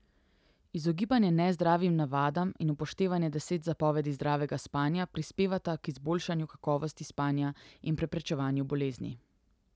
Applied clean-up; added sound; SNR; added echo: none; none; none; none.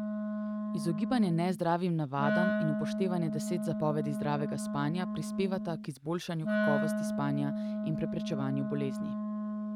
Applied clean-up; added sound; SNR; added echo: neural mask model RNNoise.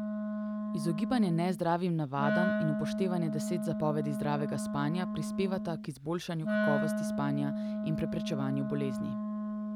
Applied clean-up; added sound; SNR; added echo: none; Wind instrument, woodwind instrument; 0 dB; none.